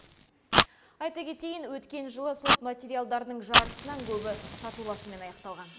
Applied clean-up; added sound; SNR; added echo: none; Fire; -5 dB; none.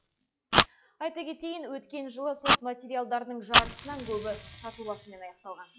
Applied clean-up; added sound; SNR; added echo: classical method log-MMSE.